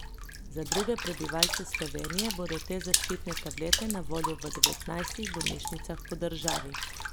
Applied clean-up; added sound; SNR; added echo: none; Water / Splash, splatter; -3 dB; none.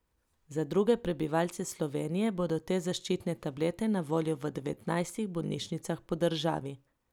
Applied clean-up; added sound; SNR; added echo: none; none; none; none.